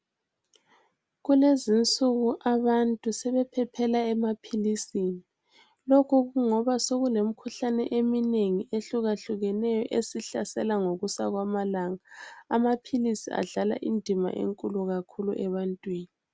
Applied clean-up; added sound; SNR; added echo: none; none; none; none.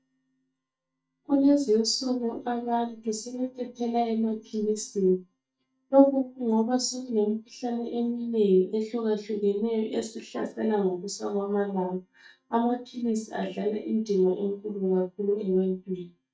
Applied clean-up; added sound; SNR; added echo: neural mask model DeepFilterNet 3.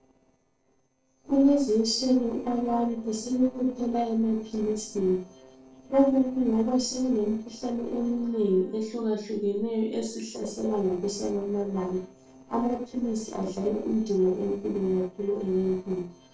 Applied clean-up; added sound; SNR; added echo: neural separator model SepFormer DNS4.